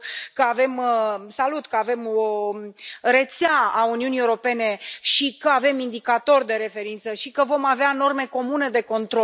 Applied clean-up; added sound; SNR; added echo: none; none; none; none.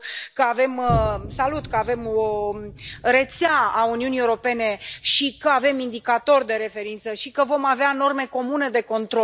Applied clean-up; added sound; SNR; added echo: none; Boom; 15 dB; none.